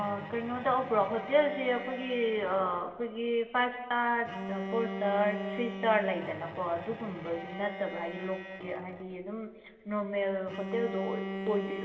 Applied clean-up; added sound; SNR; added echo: none; Bowed string instrument; 9 dB; reverberation time 2.1 s.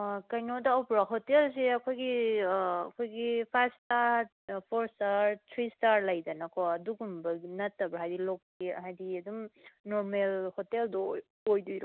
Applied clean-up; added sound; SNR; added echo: none; none; none; none.